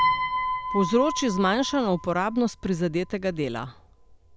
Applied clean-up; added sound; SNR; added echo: none; Piano; 5 dB; none.